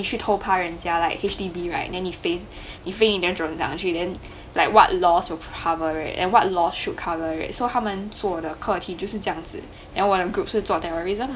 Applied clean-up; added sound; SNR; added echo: none; none; none; none.